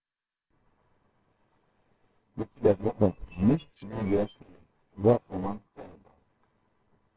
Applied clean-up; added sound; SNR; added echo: neural separator model SepFormer WHAMR!.